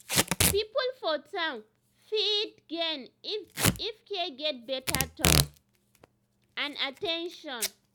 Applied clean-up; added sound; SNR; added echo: none; Packing tape, duct tape / Tearing; -1 dB; none.